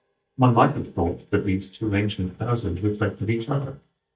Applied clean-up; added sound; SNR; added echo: neural mask model DeepFilterNet 3.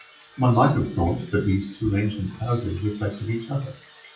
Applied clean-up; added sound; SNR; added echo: classical method WPE with log-MMSE.